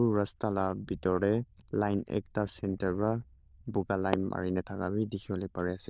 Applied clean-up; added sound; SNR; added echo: neural diffusion model UNIVERSE++.